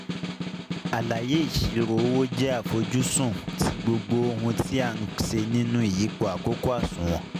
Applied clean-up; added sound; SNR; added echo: none; Snare drum; 7 dB; none.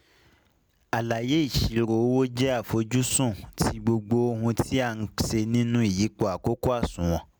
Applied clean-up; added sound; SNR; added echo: none; none; none; none.